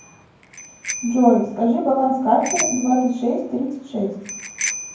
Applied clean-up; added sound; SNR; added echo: none; Bicycle bell; 10 dB; reverberation time 0.9 s.